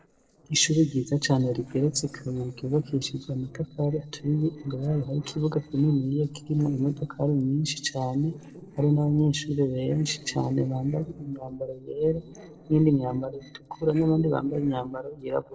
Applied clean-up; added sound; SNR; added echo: neural separator model SepFormer DNS4.